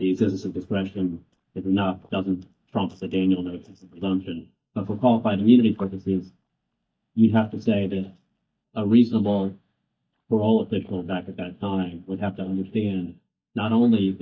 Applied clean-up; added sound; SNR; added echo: neural mask model DeepFilterNet 3.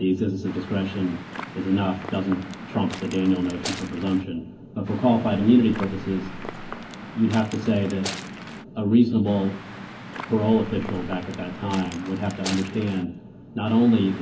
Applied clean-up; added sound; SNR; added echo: none; Waves, surf / Wind; 14 dB; reverberation time 0.4 s.